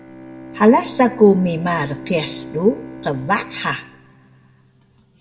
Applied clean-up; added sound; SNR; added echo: none; Bowed string instrument; 16 dB; reverberation time 0.9 s.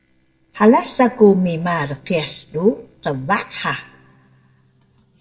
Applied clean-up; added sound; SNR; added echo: neural separator model SepFormer DNS4.